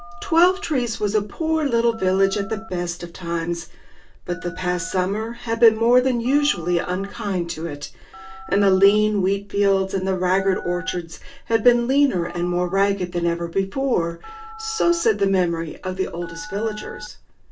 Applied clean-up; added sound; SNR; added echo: none; Telephone; 16 dB; reverberation time 0.2 s.